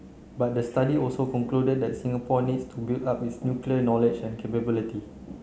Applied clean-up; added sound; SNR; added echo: none; none; none; none.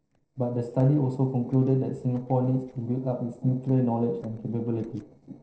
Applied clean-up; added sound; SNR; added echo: neural separator model SepFormer DNS4.